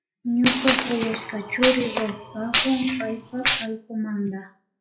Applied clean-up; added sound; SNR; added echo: classical method WPE with log-MMSE.